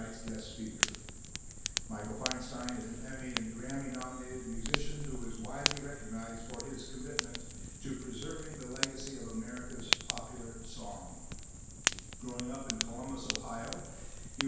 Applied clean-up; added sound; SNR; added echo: none; Fire; -3 dB; reverberation time 0.5 s.